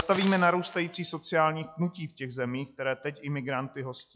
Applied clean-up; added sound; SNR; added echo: classical method log-MMSE.